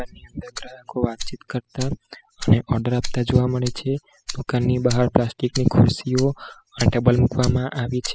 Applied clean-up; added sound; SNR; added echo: classical method spectral subtraction.